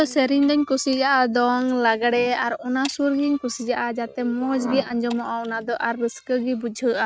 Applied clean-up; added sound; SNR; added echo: neural mask model RNNoise.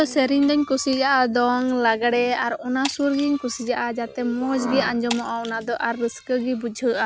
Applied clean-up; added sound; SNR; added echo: none; Shatter; 18 dB; none.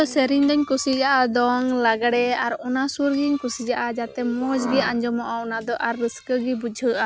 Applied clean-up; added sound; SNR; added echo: none; none; none; none.